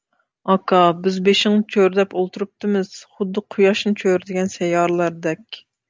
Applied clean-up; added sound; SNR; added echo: none; none; none; none.